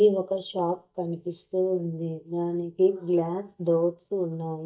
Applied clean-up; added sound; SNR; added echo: neural mask model DeepFilterNet 3.